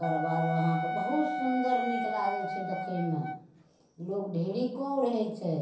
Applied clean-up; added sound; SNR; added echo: none; Wind instrument, woodwind instrument; 3 dB; reverberation time 0.6 s.